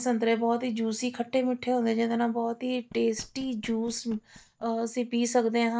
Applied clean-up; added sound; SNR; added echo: neural mask model DeepFilterNet 3.